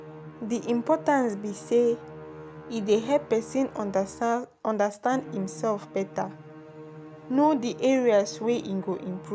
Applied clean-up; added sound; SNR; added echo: none; Musical instrument; 16 dB; none.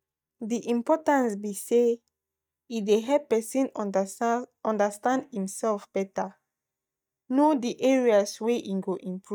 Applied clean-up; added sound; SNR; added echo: neural mask model DeepFilterNet 3.